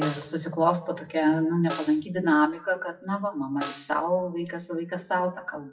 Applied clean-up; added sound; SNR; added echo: classical method WPE with log-MMSE.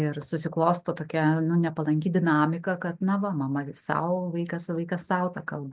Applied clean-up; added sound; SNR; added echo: none; none; none; none.